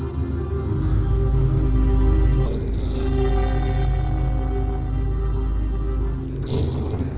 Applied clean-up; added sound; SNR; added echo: neural separator model SepFormer DNS4.